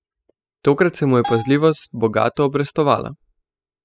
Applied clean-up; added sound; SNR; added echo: classical method spectral subtraction.